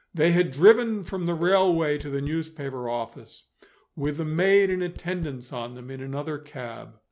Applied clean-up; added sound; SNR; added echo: none; Dishes, pots, and pans; 18 dB; none.